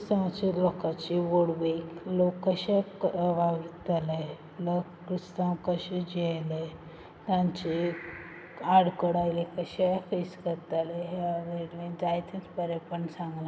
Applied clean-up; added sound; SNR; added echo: none; none; none; none.